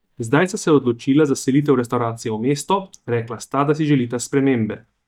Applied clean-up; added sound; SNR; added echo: neural mask model DeepFilterNet 3.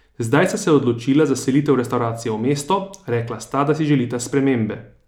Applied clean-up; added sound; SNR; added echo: none; none; none; none.